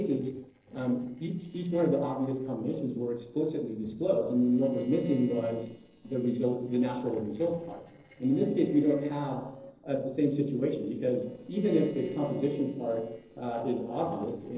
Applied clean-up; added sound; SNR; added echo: neural separator model SepFormer DNS4.